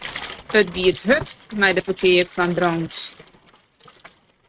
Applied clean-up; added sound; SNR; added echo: neural mask model RNNoise.